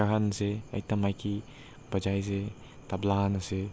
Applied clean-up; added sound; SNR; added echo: none; none; none; none.